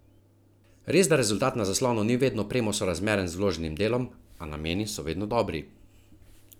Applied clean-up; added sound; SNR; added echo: none; none; none; none.